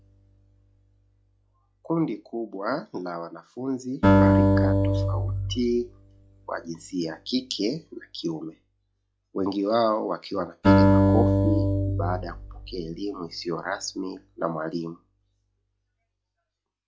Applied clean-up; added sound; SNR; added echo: classical method log-MMSE.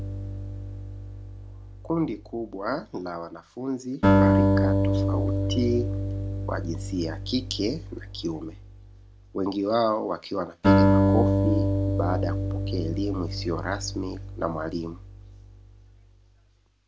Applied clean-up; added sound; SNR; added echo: none; Acoustic guitar; -5 dB; none.